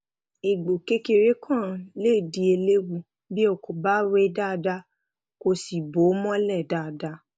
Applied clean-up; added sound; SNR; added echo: none; none; none; none.